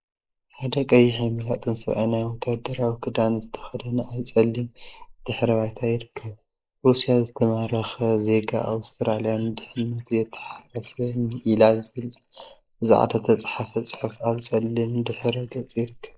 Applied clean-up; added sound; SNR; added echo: neural mask model Resemble Enhance denoiser.